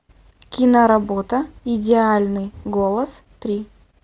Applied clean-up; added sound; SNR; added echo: none; none; none; none.